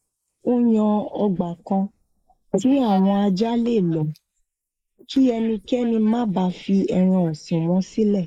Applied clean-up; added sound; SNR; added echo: neural mask model Resemble Enhance denoiser.